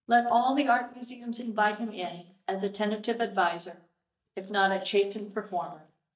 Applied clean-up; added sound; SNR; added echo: neural mask model DeepFilterNet 3.